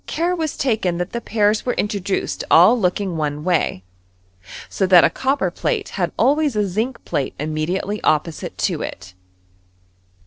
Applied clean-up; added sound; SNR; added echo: neural separator model SepFormer DNS4.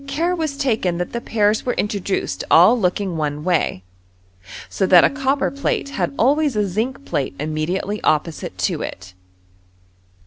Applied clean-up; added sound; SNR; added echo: none; Bass guitar; 18 dB; none.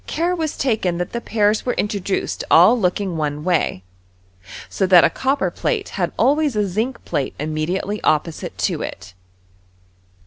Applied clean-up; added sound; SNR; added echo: none; none; none; none.